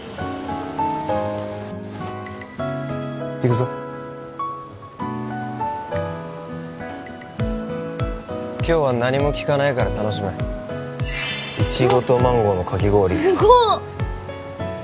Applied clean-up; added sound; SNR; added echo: none; none; none; none.